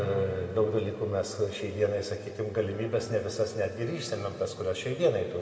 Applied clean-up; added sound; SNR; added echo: none; none; none; reverberation time 2.0 s.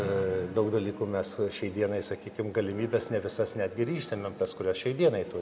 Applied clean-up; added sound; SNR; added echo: none; none; none; none.